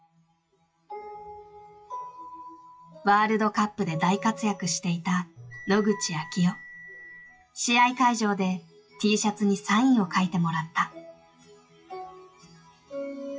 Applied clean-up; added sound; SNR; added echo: classical method WPE with log-MMSE.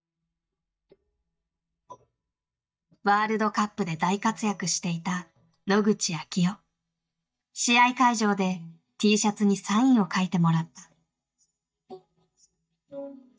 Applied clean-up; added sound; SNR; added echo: neural mask model DeepFilterNet 3.